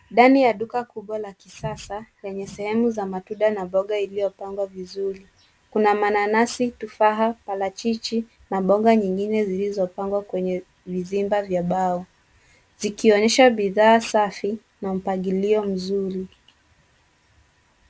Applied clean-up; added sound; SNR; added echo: none; none; none; none.